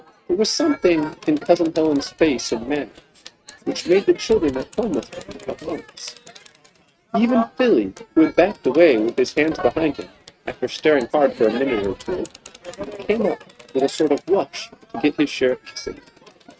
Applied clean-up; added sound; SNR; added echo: neural mask model RNNoise.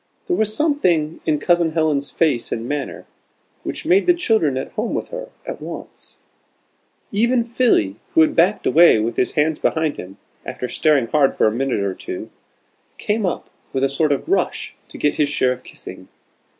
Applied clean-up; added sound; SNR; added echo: none; none; none; none.